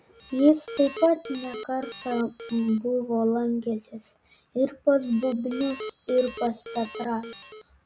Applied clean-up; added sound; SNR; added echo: none; Alarm; 12 dB; none.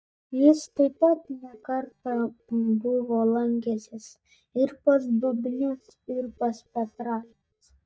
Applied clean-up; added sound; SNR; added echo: neural mask model DeepFilterNet 3.